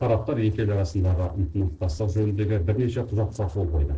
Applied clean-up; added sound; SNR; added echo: neural separator model SepFormer DNS4.